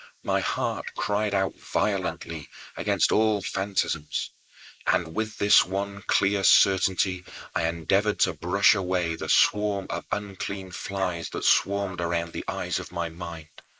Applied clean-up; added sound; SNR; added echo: neural mask model Resemble Enhance denoiser.